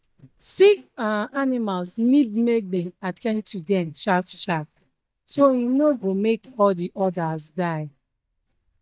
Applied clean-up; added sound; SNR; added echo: neural mask model DeepFilterNet 3.